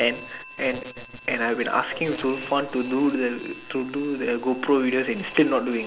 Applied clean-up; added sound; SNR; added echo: none; Telephone; 19 dB; none.